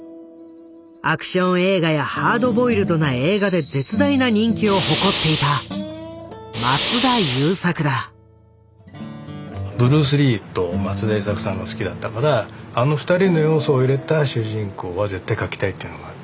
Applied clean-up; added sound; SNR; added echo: none; Fire; 5 dB; none.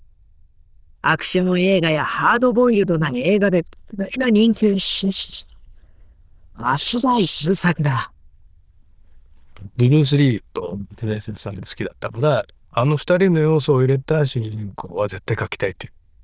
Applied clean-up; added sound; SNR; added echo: neural diffusion model UNIVERSE++.